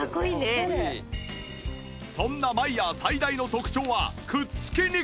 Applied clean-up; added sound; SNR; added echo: none; none; none; none.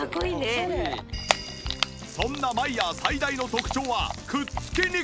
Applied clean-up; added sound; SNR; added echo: none; Typing; 6 dB; none.